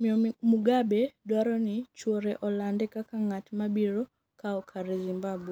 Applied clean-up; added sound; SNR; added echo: none; none; none; none.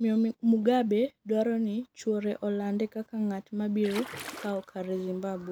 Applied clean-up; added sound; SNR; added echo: none; Splash, splatter; 13 dB; none.